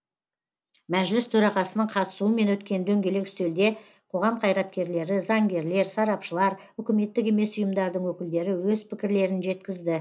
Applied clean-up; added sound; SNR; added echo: none; none; none; none.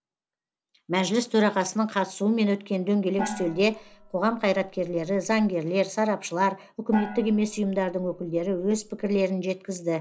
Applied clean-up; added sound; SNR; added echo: none; Gong; 13 dB; none.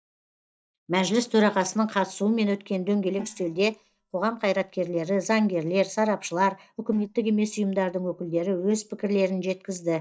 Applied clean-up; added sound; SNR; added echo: neural mask model DeepFilterNet 3.